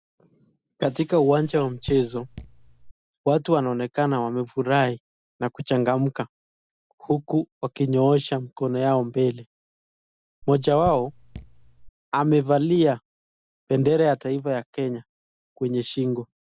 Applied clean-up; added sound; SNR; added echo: none; Raindrop / Drip; 15 dB; none.